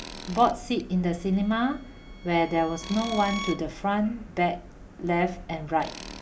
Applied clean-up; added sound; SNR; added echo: none; Tools + Bowed string instrument; 15 dB; none.